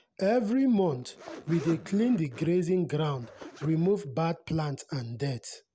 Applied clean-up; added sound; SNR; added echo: none; Zipper (clothing); 18 dB; none.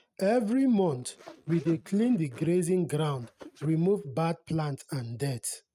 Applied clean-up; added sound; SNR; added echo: neural mask model RNNoise.